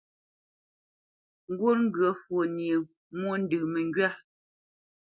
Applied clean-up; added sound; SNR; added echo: none; none; none; none.